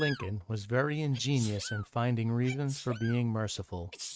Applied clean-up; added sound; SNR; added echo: neural mask model RNNoise.